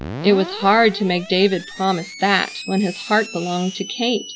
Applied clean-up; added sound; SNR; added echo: none; Screech; 14 dB; none.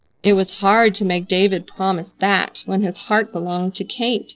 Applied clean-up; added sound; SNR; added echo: neural separator model SepFormer DNS4.